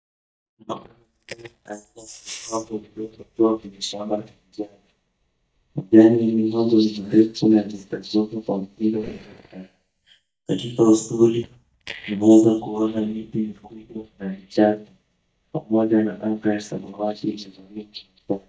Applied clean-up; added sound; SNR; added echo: neural mask model DeepFilterNet 3.